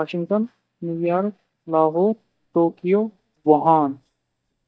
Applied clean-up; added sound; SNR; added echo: neural mask model DeepFilterNet 3.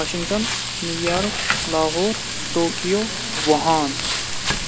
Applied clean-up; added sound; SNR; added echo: none; Frying (food); 2 dB; none.